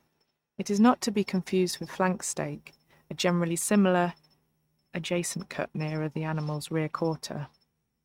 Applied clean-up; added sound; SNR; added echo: neural mask model RNNoise.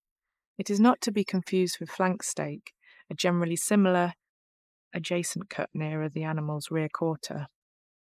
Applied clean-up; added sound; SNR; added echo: neural mask model Resemble Enhance denoiser.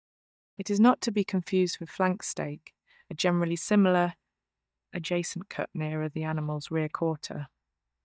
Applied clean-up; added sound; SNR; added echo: neural mask model DeepFilterNet 3.